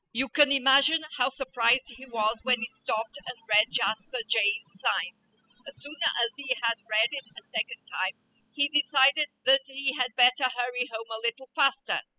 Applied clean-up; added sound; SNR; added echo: classical method spectral subtraction.